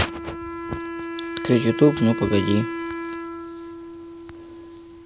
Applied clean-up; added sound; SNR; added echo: none; Wind instrument, woodwind instrument; 7 dB; none.